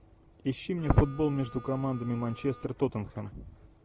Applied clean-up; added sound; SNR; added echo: none; Harmonica; 19 dB; none.